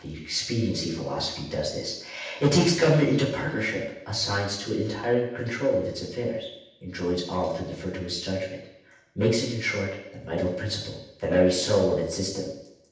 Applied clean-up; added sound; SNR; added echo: none; none; none; reverberation time 0.9 s.